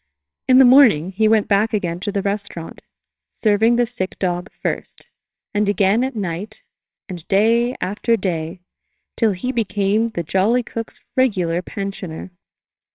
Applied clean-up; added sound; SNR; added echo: neural separator model SepFormer WHAMR!.